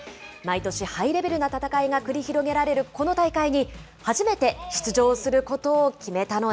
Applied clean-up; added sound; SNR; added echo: none; none; none; none.